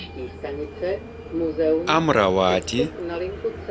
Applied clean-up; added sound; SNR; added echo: none; Subway, metro, underground; 2 dB; none.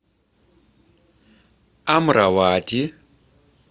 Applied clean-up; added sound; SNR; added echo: none; none; none; none.